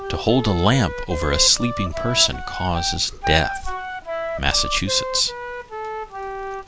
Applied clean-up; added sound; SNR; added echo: none; Wind instrument, woodwind instrument; 7 dB; none.